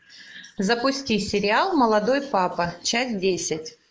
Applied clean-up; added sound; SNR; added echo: neural mask model Resemble Enhance denoiser.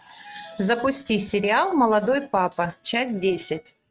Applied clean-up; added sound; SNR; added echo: neural mask model RNNoise.